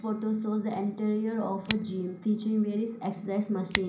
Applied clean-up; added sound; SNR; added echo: none; Scissors; 8 dB; reverberation time 0.5 s.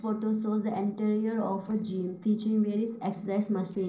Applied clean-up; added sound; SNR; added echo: neural separator model SepFormer DNS4.